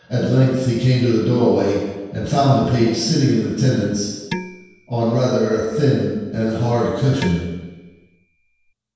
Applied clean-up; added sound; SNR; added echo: none; Dishes, pots, and pans; 15 dB; reverberation time 1.2 s.